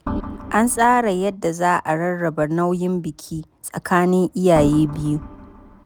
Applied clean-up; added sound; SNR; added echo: none; Organ; 11 dB; none.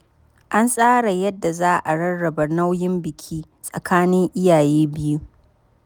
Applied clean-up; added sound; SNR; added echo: none; none; none; none.